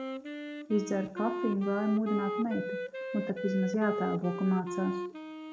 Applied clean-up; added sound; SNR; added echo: none; Wind instrument, woodwind instrument; 5 dB; reverberation time 0.4 s.